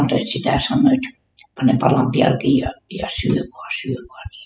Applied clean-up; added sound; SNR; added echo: classical method spectral subtraction.